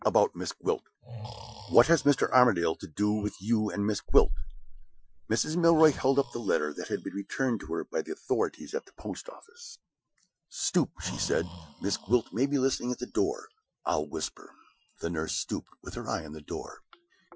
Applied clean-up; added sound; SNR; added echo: classical method Wiener filter.